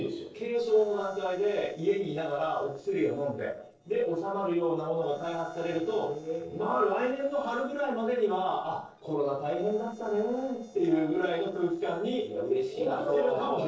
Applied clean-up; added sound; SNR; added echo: neural separator model SepFormer DNS4.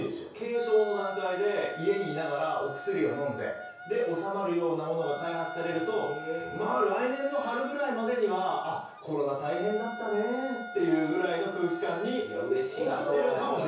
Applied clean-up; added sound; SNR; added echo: none; Wind instrument, woodwind instrument; 12 dB; reverberation time 0.6 s.